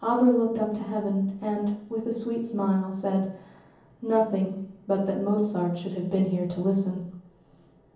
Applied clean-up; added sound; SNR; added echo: none; none; none; reverberation time 0.7 s.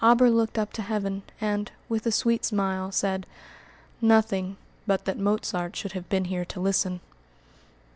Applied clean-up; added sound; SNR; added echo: none; none; none; none.